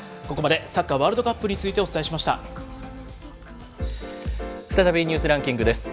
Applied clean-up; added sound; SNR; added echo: none; none; none; none.